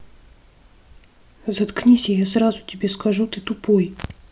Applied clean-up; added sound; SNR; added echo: none; none; none; none.